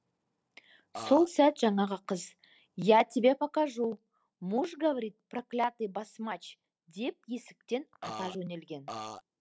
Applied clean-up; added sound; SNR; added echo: neural separator model SepFormer DNS4.